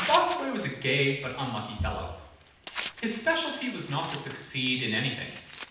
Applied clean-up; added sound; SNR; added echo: none; Tearing; 8 dB; reverberation time 0.9 s.